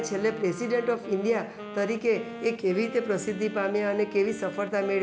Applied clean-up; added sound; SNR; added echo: none; Wind instrument, woodwind instrument; 14 dB; none.